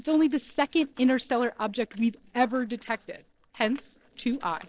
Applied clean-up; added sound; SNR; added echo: neural separator model SepFormer DNS4.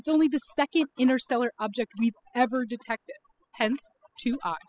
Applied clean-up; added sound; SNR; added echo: classical method spectral subtraction.